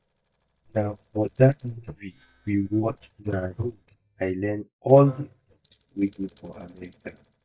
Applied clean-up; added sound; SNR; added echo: neural mask model DeepFilterNet 3.